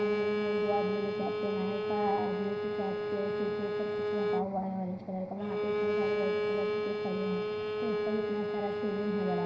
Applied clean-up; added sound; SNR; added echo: none; Bowed string instrument; -3 dB; reverberation time 0.9 s.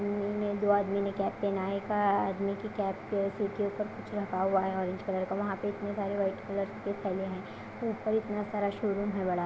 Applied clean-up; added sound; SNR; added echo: none; none; none; none.